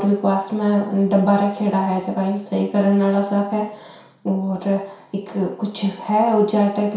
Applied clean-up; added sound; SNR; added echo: none; none; none; reverberation time 0.6 s.